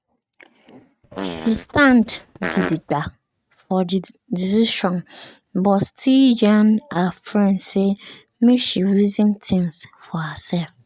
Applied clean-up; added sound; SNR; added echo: neural mask model RNNoise.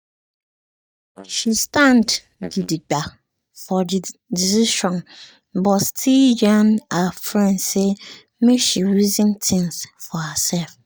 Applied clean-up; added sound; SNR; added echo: neural mask model DeepFilterNet 3.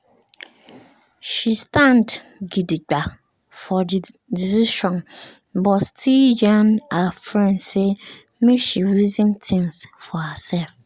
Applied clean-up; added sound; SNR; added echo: none; none; none; none.